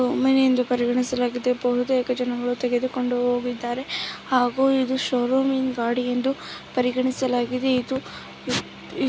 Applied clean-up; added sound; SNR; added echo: none; none; none; none.